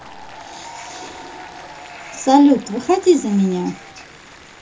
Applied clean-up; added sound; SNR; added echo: none; Applause; 19 dB; reverberation time 0.2 s.